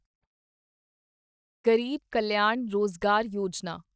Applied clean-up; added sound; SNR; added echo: neural mask model DeepFilterNet 3.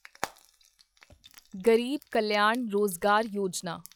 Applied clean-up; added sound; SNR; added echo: classical method log-MMSE.